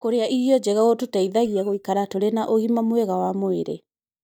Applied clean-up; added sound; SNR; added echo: neural mask model DeepFilterNet 3.